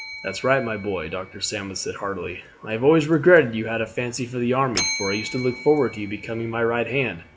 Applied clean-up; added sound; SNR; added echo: none; Bell; 14 dB; none.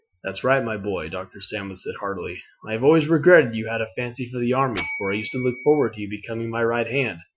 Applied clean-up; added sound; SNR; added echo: classical method Wiener filter.